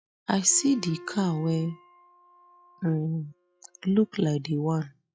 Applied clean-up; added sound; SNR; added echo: classical method log-MMSE.